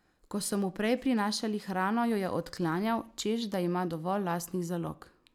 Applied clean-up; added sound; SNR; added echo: none; none; none; none.